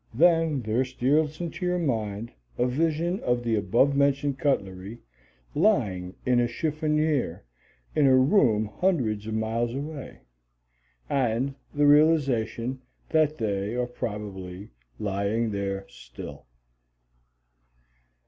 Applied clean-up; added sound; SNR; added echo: none; none; none; none.